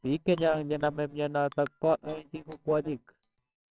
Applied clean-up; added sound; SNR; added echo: neural separator model SepFormer WHAMR!.